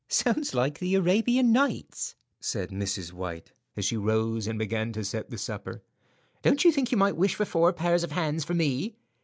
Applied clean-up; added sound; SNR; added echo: none; none; none; none.